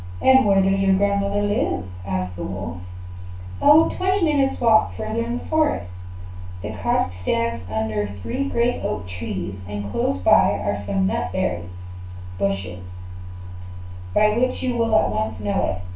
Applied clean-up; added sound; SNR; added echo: none; none; none; reverberation time 0.3 s.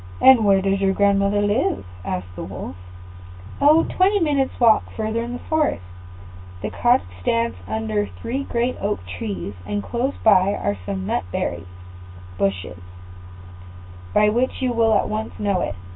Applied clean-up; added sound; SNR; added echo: none; none; none; none.